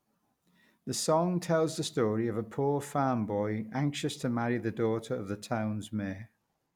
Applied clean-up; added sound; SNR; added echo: none; none; none; none.